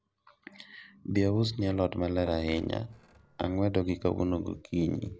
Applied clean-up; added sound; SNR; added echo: neural separator model SepFormer DNS4.